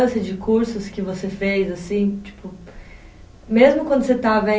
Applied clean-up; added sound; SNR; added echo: none; none; none; none.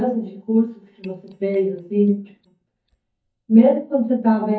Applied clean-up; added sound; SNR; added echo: neural mask model DeepFilterNet 3.